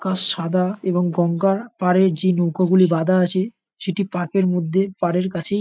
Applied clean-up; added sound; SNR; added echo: none; none; none; none.